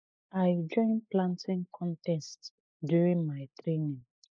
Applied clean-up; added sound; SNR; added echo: neural mask model Resemble Enhance denoiser.